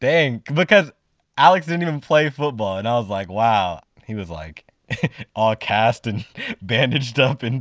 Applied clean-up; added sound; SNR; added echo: none; none; none; none.